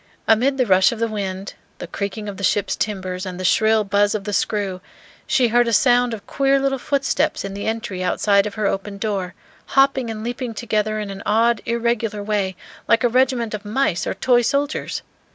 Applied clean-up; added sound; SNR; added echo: none; none; none; none.